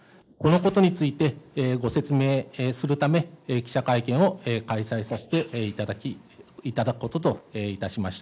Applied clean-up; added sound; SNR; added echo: neural mask model Resemble Enhance denoiser.